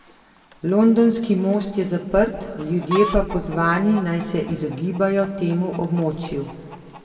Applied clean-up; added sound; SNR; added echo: none; Chicken, rooster; 16 dB; reverberation time 1.9 s.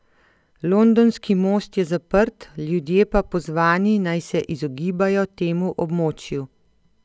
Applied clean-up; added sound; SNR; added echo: none; none; none; none.